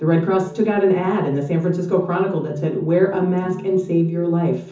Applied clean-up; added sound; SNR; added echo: none; none; none; reverberation time 0.6 s.